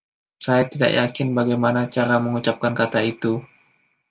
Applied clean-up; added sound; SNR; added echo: none; none; none; none.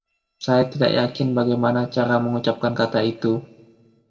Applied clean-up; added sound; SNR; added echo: neural separator model SepFormer DNS4.